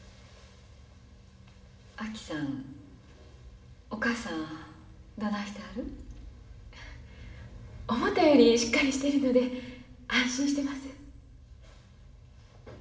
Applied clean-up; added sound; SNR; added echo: none; none; none; reverberation time 0.9 s.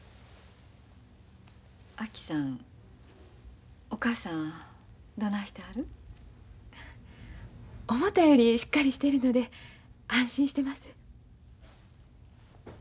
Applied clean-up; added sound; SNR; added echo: none; none; none; none.